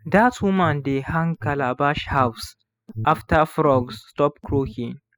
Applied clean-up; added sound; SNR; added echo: classical method spectral subtraction.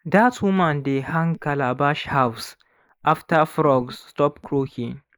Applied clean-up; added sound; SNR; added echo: neural mask model Resemble Enhance denoiser.